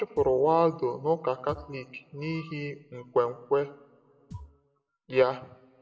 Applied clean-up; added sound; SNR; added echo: none; Thump, thud; 19 dB; reverberation time 0.7 s.